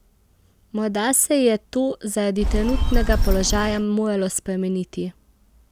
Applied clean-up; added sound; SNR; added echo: none; Telephone; -3 dB; none.